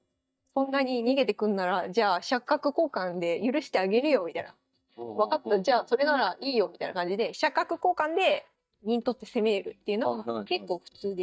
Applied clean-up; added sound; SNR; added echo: neural mask model DeepFilterNet 3.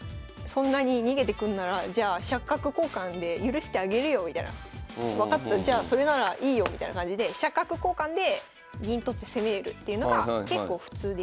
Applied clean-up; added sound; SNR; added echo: none; none; none; none.